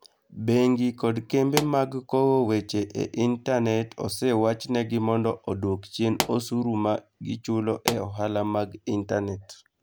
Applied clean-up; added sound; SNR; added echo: none; Explosion; 9 dB; none.